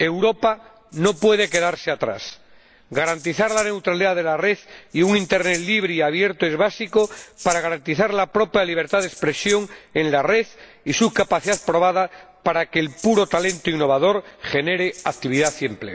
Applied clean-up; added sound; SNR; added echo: none; Rattle (instrument); 18 dB; none.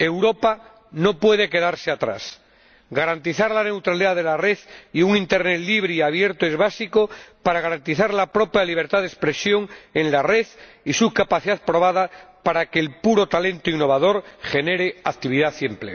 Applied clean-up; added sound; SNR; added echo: none; none; none; none.